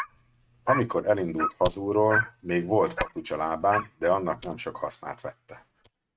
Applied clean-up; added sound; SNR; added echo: neural mask model RNNoise.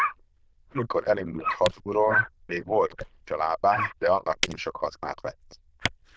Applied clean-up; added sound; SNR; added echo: neural diffusion model UNIVERSE++.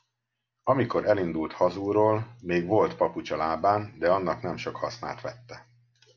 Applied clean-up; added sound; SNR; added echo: none; none; none; none.